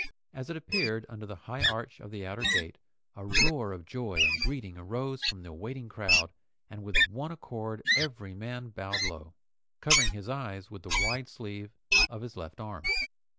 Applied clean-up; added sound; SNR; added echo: none; Wild animals; -5 dB; none.